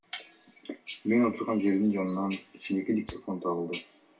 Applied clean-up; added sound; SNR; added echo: none; Rattle (instrument); 12 dB; reverberation time 0.2 s.